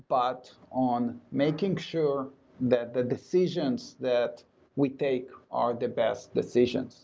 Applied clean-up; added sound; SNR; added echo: none; none; none; none.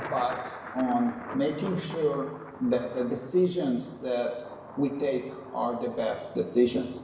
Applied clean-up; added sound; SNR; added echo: none; Thunder; 15 dB; reverberation time 1.2 s.